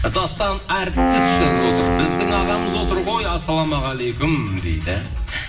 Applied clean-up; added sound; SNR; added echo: none; Wind instrument, woodwind instrument; 0 dB; reverberation time 0.9 s.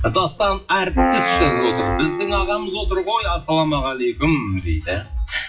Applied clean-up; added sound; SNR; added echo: classical method WPE with log-MMSE.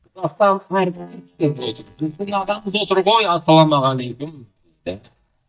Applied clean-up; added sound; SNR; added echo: neural mask model DeepFilterNet 3.